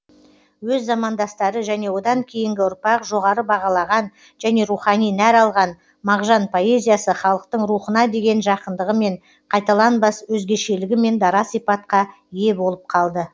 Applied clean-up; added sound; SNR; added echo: none; none; none; none.